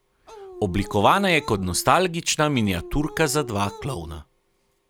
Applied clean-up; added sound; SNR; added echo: none; Dog; 16 dB; none.